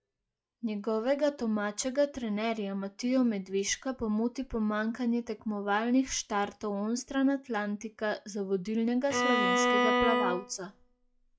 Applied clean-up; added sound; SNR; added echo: classical method log-MMSE.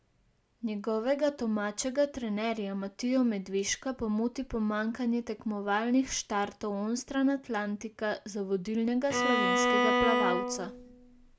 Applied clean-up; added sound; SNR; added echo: none; Bowed string instrument; -3 dB; none.